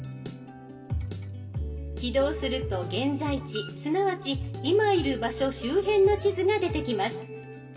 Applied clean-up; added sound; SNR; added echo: none; none; none; reverberation time 0.8 s.